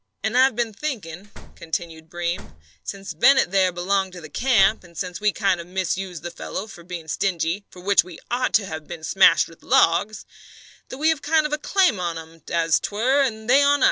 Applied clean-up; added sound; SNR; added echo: none; Slam; 14 dB; none.